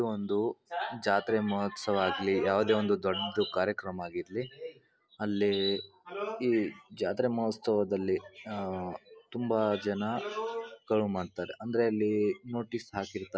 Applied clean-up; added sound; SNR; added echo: none; none; none; none.